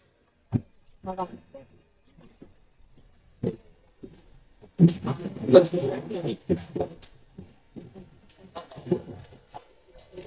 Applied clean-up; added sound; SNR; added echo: neural mask model DeepFilterNet 3.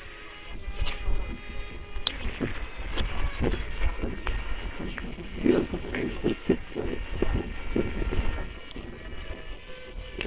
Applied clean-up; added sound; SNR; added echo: neural separator model SepFormer WHAMR!.